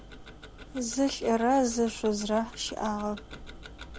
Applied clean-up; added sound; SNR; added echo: none; Tick-tock; 15 dB; none.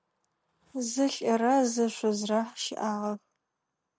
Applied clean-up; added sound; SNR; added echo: none; none; none; none.